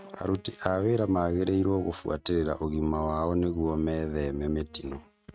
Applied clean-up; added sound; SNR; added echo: neural mask model RNNoise.